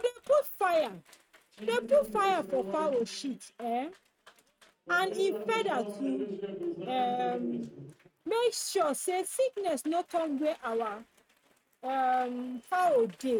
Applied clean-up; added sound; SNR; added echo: neural mask model RNNoise.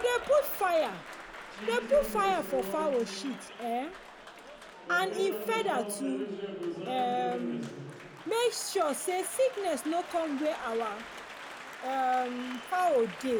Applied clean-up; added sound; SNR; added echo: none; Applause; 9 dB; none.